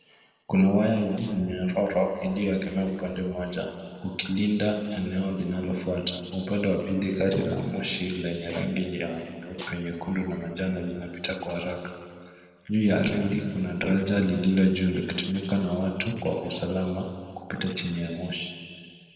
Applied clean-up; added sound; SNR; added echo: neural separator model SepFormer DNS4.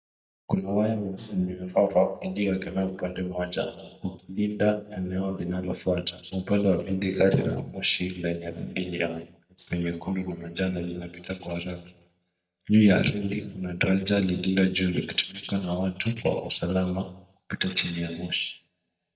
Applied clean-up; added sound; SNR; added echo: neural mask model DeepFilterNet 3.